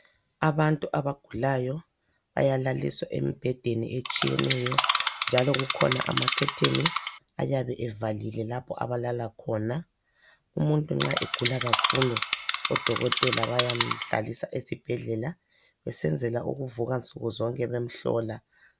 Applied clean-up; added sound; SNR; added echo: none; Insect; 0 dB; none.